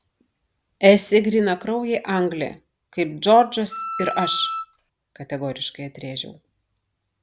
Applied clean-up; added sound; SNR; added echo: none; Wind instrument, woodwind instrument; 7 dB; none.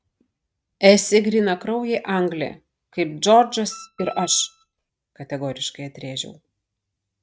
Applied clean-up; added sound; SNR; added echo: neural mask model RNNoise.